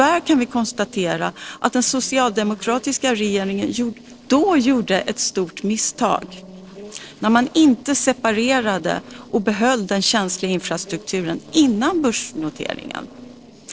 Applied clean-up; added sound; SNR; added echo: neural separator model SepFormer DNS4.